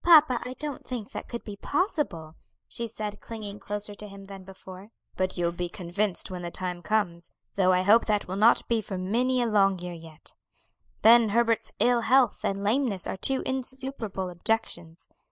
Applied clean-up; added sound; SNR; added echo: neural mask model Resemble Enhance denoiser.